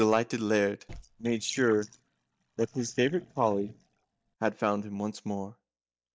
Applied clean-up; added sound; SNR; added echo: neural mask model DeepFilterNet 3.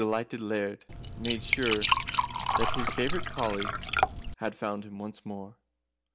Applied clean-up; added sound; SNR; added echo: none; Liquid; -4 dB; none.